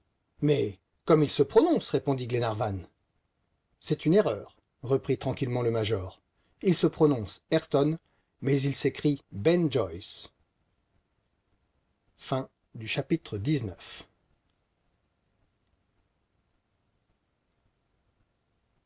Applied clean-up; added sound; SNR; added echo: none; none; none; none.